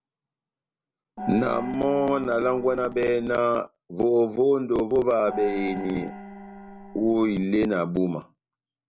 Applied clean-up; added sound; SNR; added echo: none; Gong; 12 dB; none.